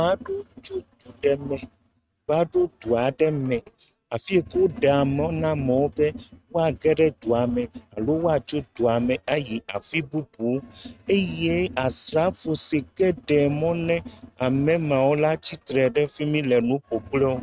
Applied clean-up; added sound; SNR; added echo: neural mask model RNNoise.